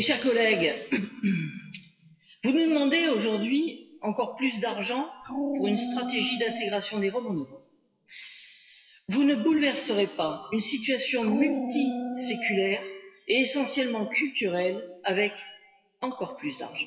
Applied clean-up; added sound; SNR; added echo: classical method WPE with log-MMSE.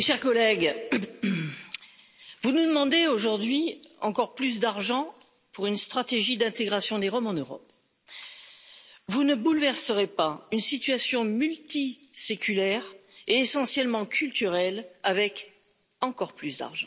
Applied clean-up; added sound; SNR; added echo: none; none; none; none.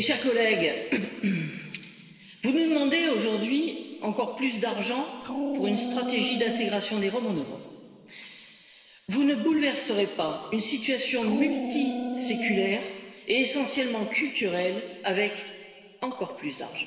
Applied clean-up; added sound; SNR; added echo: none; Dog; 3 dB; reverberation time 2.8 s.